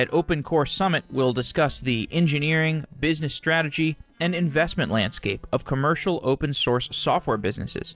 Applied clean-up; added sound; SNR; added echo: neural separator model SepFormer DNS4.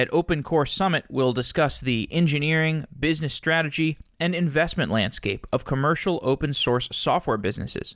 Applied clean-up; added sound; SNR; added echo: none; none; none; none.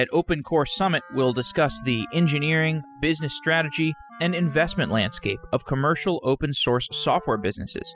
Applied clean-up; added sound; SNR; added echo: classical method spectral subtraction.